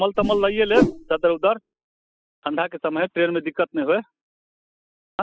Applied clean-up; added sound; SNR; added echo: classical method spectral subtraction.